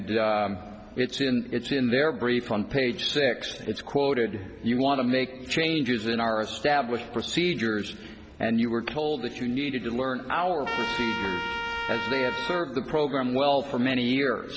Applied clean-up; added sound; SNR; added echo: none; Trumpet; 7 dB; none.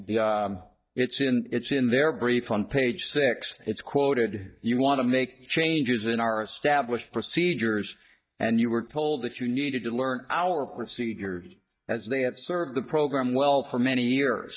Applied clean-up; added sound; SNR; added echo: neural mask model DeepFilterNet 3.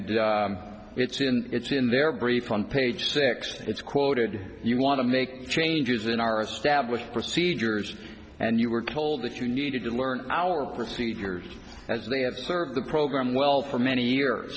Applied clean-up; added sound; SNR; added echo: none; none; none; none.